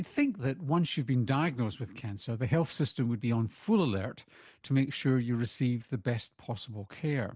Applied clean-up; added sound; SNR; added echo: none; none; none; none.